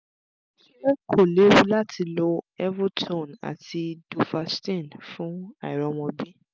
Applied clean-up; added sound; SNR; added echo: none; none; none; none.